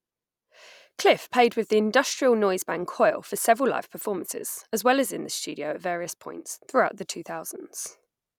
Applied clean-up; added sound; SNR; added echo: none; none; none; none.